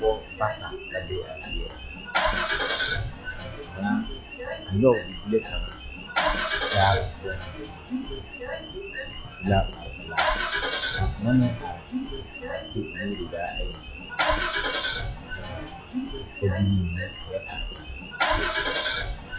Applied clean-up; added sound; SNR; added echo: classical method log-MMSE.